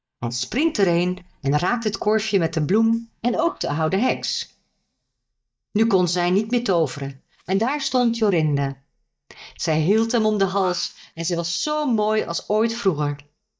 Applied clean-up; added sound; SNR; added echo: neural mask model DeepFilterNet 3.